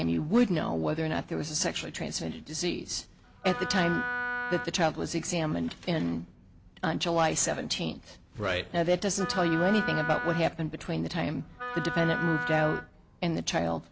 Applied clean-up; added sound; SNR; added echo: none; Wind instrument, woodwind instrument; 5 dB; none.